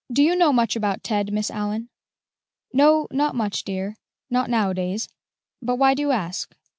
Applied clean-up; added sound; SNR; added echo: none; none; none; none.